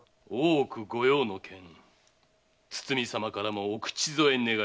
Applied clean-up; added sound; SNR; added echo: none; none; none; none.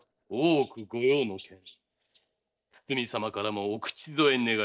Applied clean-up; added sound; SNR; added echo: neural mask model DeepFilterNet 3.